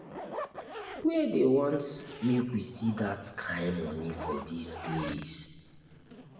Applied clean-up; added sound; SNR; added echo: none; Zipper (clothing); 13 dB; reverberation time 1.4 s.